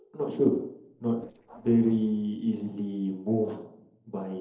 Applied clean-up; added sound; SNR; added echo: neural separator model SepFormer DNS4.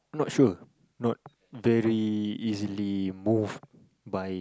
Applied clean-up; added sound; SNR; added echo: none; none; none; none.